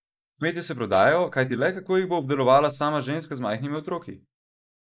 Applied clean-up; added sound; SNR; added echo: neural mask model Resemble Enhance denoiser.